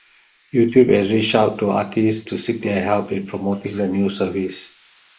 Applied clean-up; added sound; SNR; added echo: neural mask model Resemble Enhance denoiser.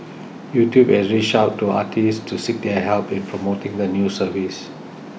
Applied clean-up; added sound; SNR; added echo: none; none; none; none.